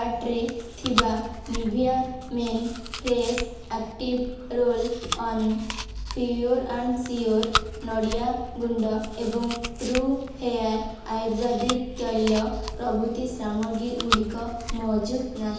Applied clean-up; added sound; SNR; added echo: none; Chewing, mastication; 7 dB; reverberation time 0.8 s.